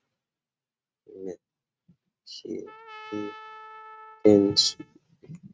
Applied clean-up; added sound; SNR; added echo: neural mask model RNNoise.